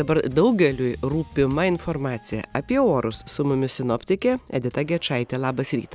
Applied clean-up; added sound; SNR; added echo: none; none; none; none.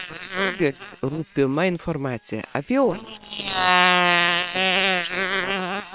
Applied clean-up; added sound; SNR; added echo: neural separator model SepFormer WHAM!.